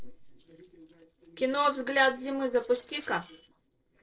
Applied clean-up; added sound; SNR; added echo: neural separator model SepFormer DNS4.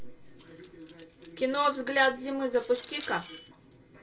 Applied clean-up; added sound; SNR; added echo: none; Cutlery, silverware; 12 dB; reverberation time 0.2 s.